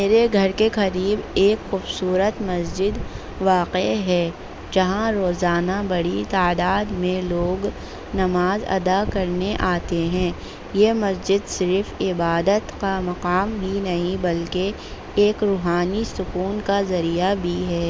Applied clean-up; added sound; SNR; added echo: none; none; none; none.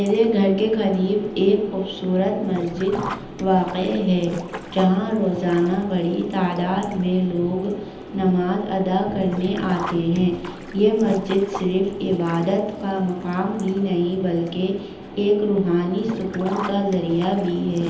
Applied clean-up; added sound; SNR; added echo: none; Sink (filling or washing); 17 dB; reverberation time 0.9 s.